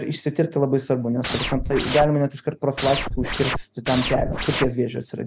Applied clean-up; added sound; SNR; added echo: none; Scratching (performance technique); 4 dB; none.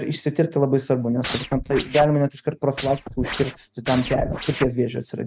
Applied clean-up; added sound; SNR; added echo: neural mask model RNNoise.